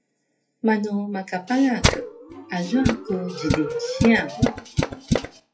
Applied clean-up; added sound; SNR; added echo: classical method WPE with log-MMSE.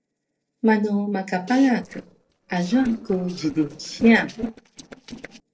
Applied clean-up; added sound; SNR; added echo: neural separator model SepFormer DNS4.